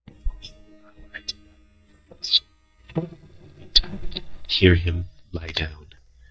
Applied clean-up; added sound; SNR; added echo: neural mask model DeepFilterNet 3.